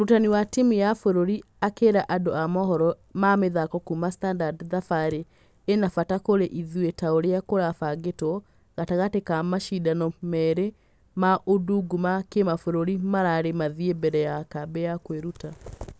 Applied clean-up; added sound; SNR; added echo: none; none; none; none.